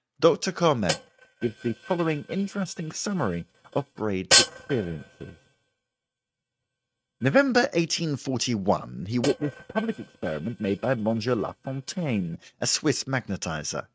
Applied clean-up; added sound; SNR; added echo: neural mask model RNNoise.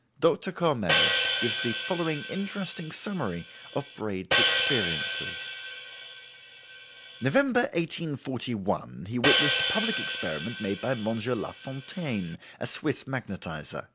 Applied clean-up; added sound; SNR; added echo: none; Hi-hat; -4 dB; none.